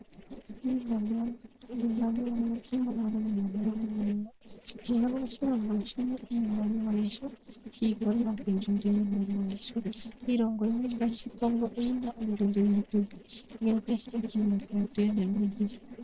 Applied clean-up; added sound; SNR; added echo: neural separator model SepFormer DNS4.